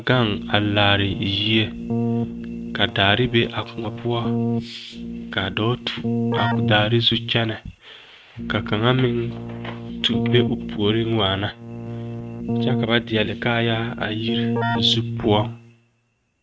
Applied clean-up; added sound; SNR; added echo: neural mask model RNNoise.